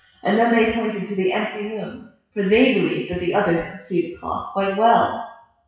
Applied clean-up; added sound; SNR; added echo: classical method WPE with log-MMSE.